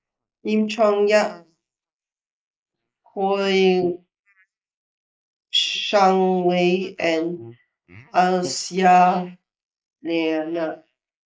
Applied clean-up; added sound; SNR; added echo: neural mask model Resemble Enhance denoiser.